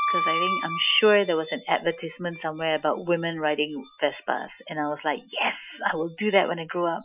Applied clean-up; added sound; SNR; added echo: classical method Wiener filter.